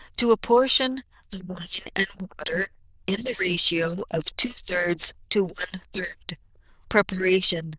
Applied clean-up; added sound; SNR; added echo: neural diffusion model UNIVERSE++.